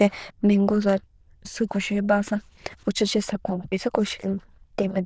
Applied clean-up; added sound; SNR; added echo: neural diffusion model UNIVERSE++.